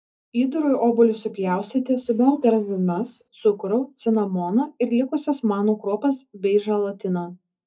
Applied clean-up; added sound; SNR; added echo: neural mask model DeepFilterNet 3.